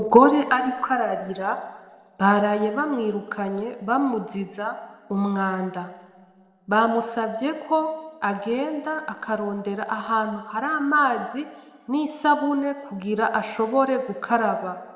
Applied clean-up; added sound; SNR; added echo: none; none; none; reverberation time 1.9 s.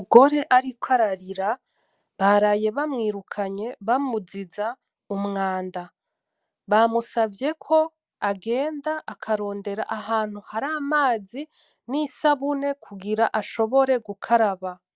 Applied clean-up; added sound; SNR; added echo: none; none; none; none.